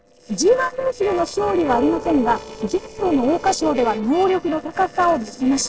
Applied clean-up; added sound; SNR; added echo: neural separator model SepFormer DNS4.